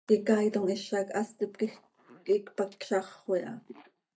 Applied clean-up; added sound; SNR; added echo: neural mask model DeepFilterNet 3.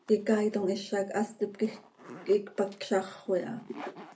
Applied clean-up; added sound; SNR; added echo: none; Zipper (clothing); 20 dB; reverberation time 0.3 s.